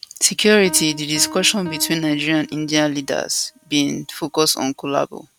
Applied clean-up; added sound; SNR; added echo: none; Piano; 18 dB; none.